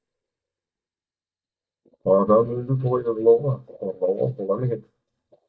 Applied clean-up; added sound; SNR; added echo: neural mask model DeepFilterNet 3.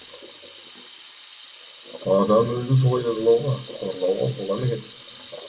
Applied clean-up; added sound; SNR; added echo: none; Sink (filling or washing) / Water tap, faucet; 14 dB; reverberation time 0.7 s.